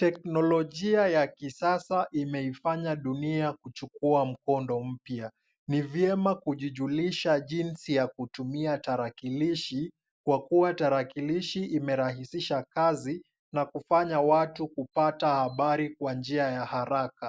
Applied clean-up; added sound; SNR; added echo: none; none; none; none.